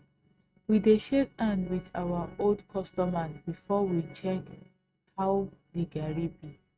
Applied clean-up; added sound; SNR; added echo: neural mask model RNNoise.